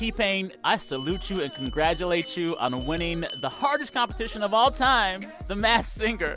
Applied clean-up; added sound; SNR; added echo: none; Bell; 18 dB; none.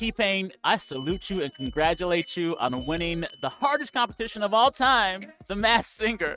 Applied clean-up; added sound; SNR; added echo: neural mask model RNNoise.